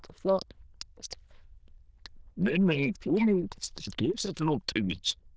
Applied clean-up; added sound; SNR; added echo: neural diffusion model UNIVERSE++.